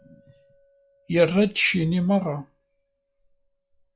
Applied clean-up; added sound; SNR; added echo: classical method log-MMSE.